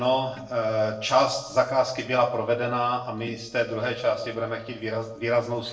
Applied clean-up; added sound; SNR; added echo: neural separator model SepFormer DNS4.